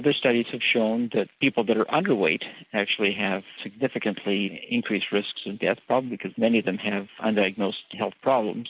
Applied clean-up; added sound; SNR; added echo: none; none; none; none.